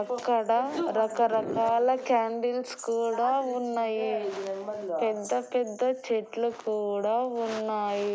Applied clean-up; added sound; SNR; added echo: none; none; none; none.